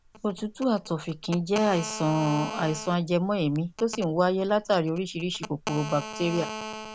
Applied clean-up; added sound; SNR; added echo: none; Telephone; 12 dB; none.